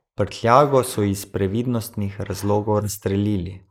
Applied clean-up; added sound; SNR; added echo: neural mask model Resemble Enhance denoiser.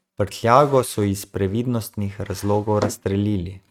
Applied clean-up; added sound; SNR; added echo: neural mask model RNNoise.